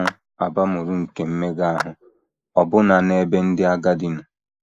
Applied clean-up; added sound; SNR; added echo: neural mask model Resemble Enhance denoiser.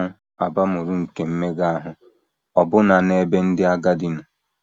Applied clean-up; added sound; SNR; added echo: none; none; none; none.